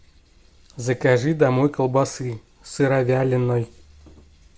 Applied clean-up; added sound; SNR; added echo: none; none; none; none.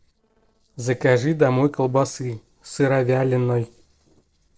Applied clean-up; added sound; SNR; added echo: neural separator model SepFormer DNS4.